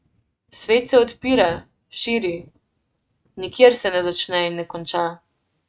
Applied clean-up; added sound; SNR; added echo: neural mask model RNNoise.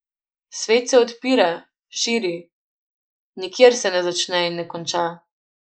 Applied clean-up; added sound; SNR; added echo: neural mask model Resemble Enhance denoiser.